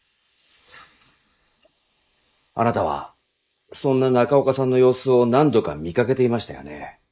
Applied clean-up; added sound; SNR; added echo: neural mask model Resemble Enhance denoiser.